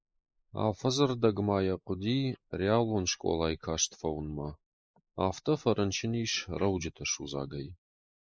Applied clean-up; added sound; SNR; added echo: neural mask model Resemble Enhance denoiser.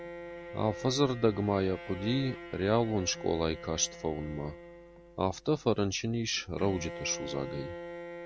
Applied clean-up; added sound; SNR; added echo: none; Bowed string instrument; 12 dB; none.